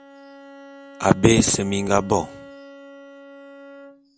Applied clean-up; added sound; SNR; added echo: none; Bowed string instrument; 19 dB; none.